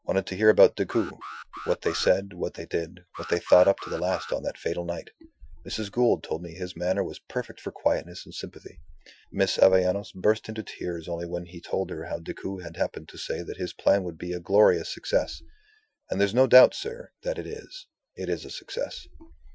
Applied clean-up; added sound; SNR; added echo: classical method Wiener filter.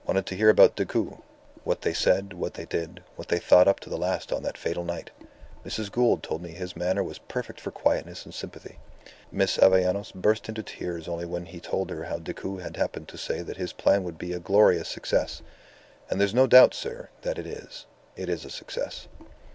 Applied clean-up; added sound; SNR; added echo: none; none; none; none.